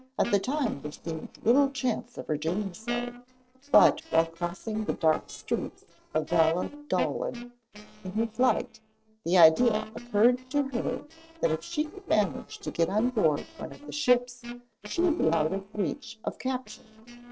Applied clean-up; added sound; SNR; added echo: neural separator model SepFormer DNS4.